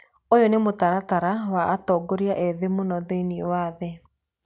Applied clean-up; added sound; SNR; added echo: none; none; none; none.